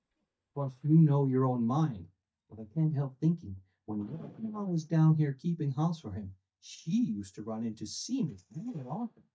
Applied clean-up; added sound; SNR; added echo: neural mask model DeepFilterNet 3.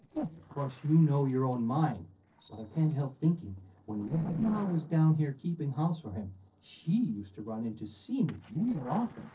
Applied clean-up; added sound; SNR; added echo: neural separator model SepFormer DNS4.